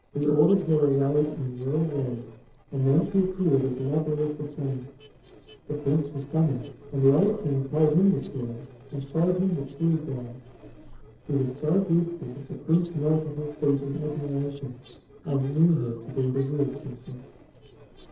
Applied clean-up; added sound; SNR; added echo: neural separator model SepFormer DNS4.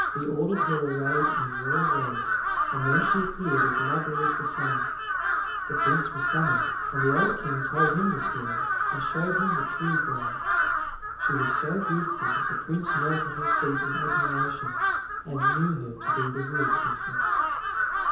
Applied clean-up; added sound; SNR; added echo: none; Crow; -4 dB; reverberation time 0.8 s.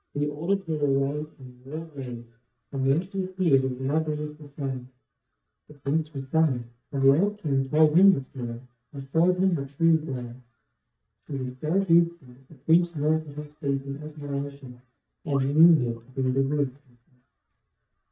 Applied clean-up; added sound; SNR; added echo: neural mask model DeepFilterNet 3.